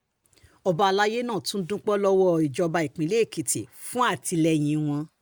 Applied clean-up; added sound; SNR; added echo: none; none; none; none.